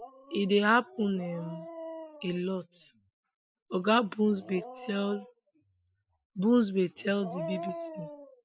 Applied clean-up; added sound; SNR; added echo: classical method spectral subtraction.